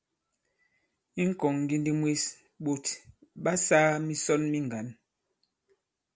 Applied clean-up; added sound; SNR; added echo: none; none; none; none.